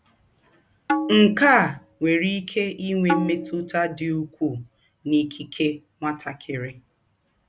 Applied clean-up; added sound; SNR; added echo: none; Tabla; 6 dB; none.